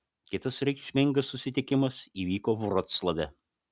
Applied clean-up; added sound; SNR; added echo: none; none; none; none.